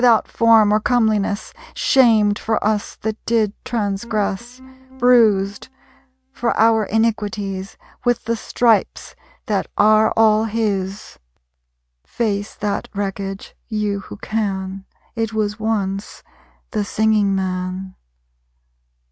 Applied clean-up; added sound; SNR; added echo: neural mask model RNNoise.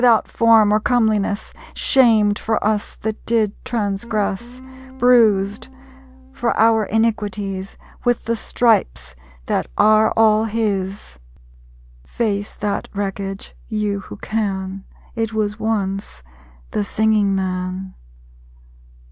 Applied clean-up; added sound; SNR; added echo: none; Guitar; 19 dB; none.